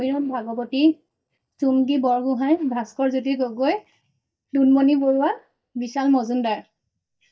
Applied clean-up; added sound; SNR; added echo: neural mask model DeepFilterNet 3.